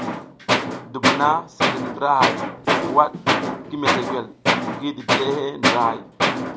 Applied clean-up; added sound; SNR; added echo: none; Tools; -2 dB; none.